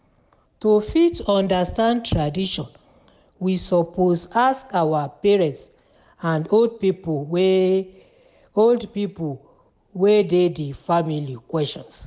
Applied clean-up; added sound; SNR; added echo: none; none; none; none.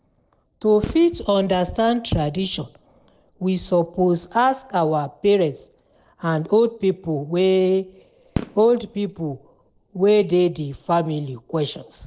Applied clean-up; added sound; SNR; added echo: neural separator model SepFormer DNS4.